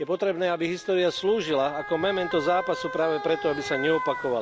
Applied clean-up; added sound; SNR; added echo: none; Motor vehicle (road) / Siren; 10 dB; none.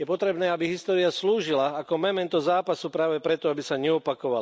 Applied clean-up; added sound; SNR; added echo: none; none; none; none.